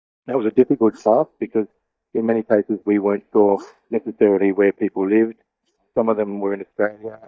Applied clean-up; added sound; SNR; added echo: neural mask model DeepFilterNet 3.